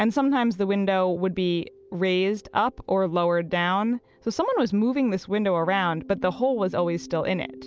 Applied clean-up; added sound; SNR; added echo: none; none; none; none.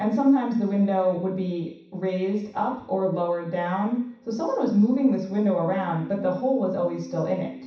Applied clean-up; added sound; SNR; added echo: none; none; none; reverberation time 0.7 s.